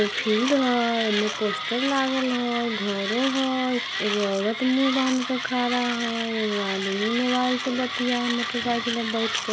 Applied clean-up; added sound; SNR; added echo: none; Mechanisms; 5 dB; none.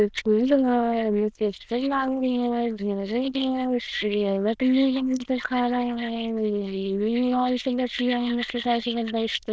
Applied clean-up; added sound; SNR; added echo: neural diffusion model UNIVERSE++.